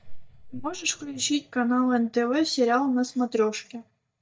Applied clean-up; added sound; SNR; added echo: neural mask model DeepFilterNet 3.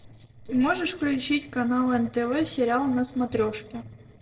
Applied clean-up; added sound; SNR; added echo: neural separator model SepFormer DNS4.